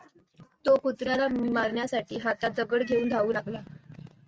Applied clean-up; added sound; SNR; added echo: neural mask model RNNoise.